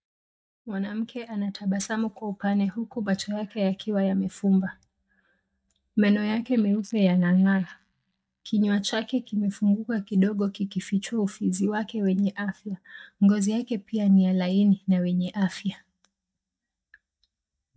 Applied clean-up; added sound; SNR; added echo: neural mask model DeepFilterNet 3.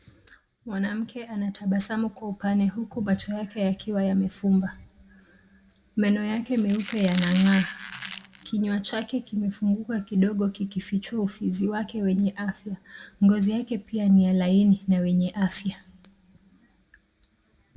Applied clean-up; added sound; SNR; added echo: none; Squeak; 10 dB; reverberation time 0.6 s.